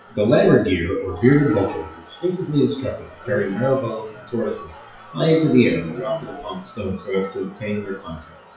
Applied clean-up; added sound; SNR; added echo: classical method WPE with log-MMSE.